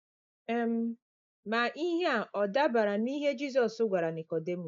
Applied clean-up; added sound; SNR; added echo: neural mask model Resemble Enhance denoiser.